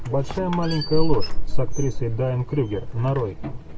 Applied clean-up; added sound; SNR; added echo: none; Squeak; -3 dB; none.